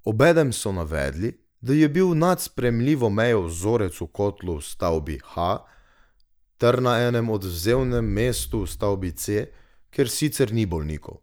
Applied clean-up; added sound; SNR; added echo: neural mask model DeepFilterNet 3.